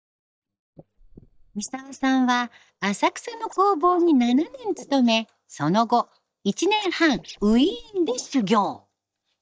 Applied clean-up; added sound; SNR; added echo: neural mask model DeepFilterNet 3.